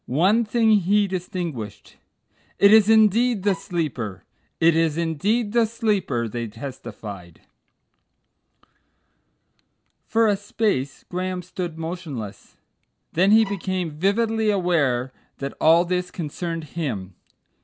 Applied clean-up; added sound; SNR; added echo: none; Bowed string instrument; 19 dB; none.